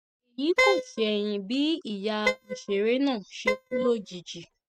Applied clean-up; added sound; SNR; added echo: neural mask model RNNoise.